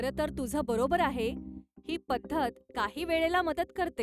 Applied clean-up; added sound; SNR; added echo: neural mask model RNNoise.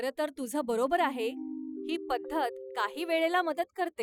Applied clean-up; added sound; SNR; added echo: classical method Wiener filter.